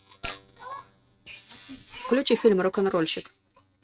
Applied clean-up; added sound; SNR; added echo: neural mask model RNNoise.